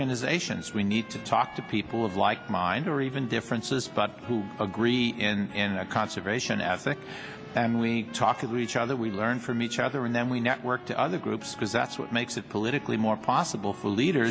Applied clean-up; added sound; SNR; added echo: none; Wind instrument, woodwind instrument; 20 dB; none.